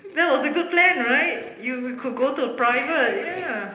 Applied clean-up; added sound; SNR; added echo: none; none; none; reverberation time 1.0 s.